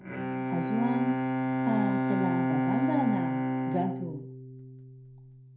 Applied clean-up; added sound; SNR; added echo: none; Bowed string instrument; -3 dB; reverberation time 0.5 s.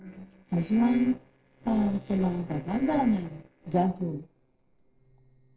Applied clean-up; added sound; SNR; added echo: neural separator model SepFormer DNS4.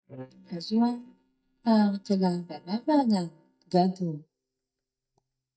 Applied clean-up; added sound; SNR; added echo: neural mask model DeepFilterNet 3.